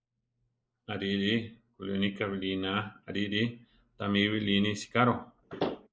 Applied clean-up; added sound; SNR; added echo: neural mask model Resemble Enhance denoiser.